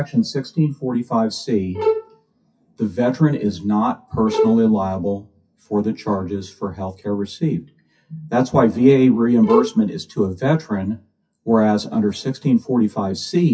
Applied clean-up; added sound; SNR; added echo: classical method WPE with log-MMSE.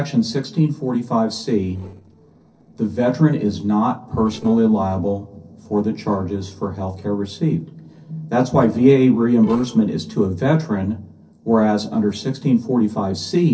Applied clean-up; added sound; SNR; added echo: neural separator model SepFormer DNS4.